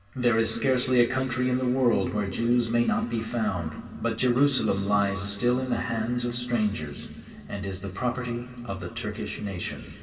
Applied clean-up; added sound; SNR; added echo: none; none; none; reverberation time 2.4 s.